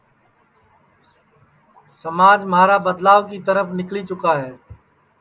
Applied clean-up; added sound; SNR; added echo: none; none; none; none.